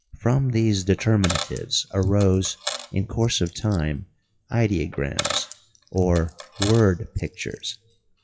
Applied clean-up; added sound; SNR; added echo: classical method WPE with log-MMSE.